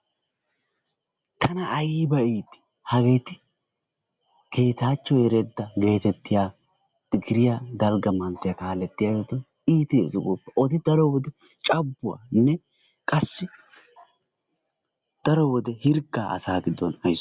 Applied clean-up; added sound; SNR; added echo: none; none; none; none.